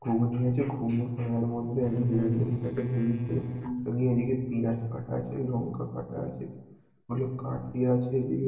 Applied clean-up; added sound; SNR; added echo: neural separator model SepFormer DNS4.